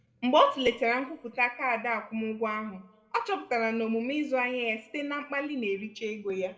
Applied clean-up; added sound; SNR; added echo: none; none; none; reverberation time 0.6 s.